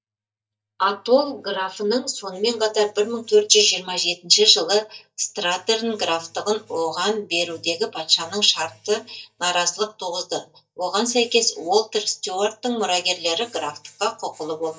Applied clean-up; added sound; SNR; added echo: neural mask model DeepFilterNet 3.